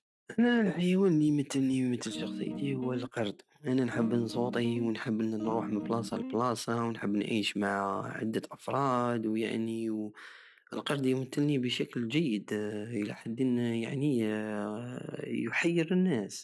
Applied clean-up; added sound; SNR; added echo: neural mask model RNNoise.